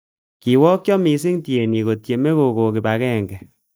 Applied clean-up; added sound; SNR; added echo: neural mask model DeepFilterNet 3.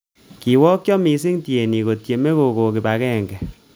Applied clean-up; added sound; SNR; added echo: none; none; none; none.